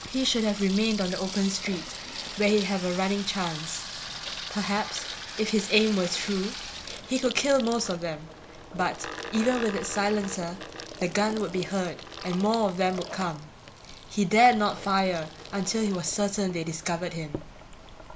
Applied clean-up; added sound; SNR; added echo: none; Sink (filling or washing) / Water tap, faucet; 11 dB; none.